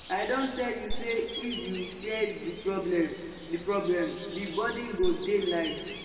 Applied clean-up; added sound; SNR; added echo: none; Gull, seagull; 8 dB; reverberation time 2.0 s.